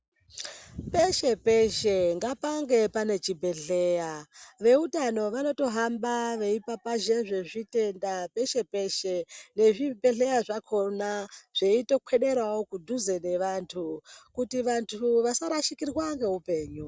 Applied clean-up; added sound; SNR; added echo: none; none; none; none.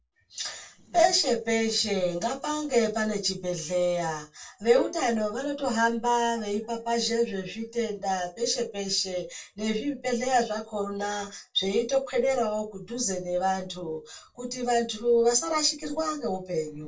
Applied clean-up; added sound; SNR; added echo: neural separator model SepFormer DNS4.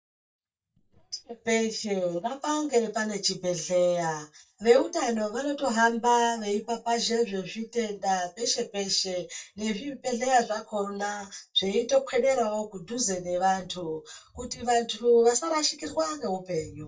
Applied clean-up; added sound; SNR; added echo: neural mask model DeepFilterNet 3.